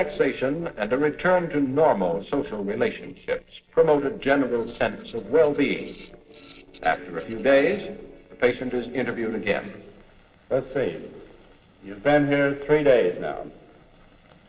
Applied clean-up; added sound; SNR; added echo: neural separator model SepFormer DNS4.